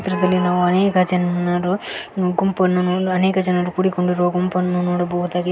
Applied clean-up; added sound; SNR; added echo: none; none; none; none.